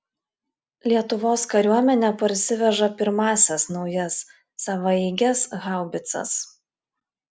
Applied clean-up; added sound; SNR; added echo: none; none; none; none.